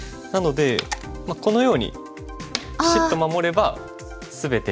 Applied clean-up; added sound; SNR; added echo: none; none; none; none.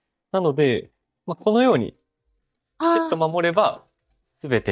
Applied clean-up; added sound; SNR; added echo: neural mask model DeepFilterNet 3.